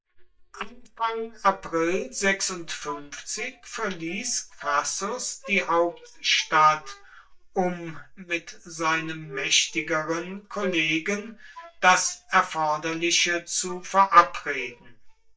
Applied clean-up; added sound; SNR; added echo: neural mask model DeepFilterNet 3.